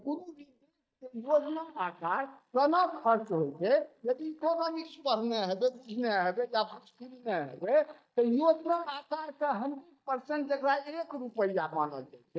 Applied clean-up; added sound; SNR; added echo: neural mask model DeepFilterNet 3.